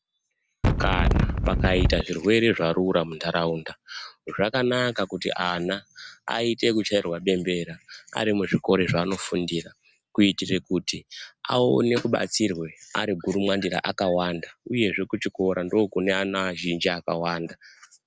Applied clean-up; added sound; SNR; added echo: none; Wind; -4 dB; none.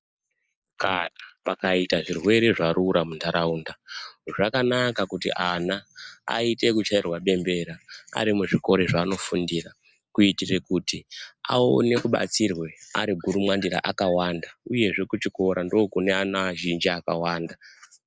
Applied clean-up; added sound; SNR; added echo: neural mask model Resemble Enhance denoiser.